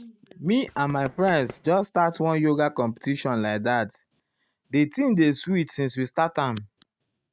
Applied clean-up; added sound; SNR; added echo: neural mask model RNNoise.